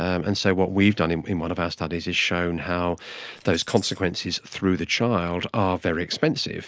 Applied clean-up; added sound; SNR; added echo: none; Tambourine; 20 dB; none.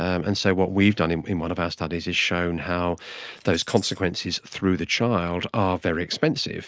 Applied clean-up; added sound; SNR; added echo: neural mask model RNNoise.